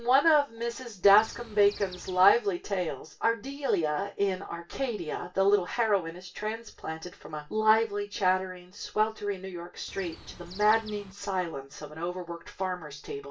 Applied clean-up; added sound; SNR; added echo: none; Chirp, tweet; 18 dB; reverberation time 0.2 s.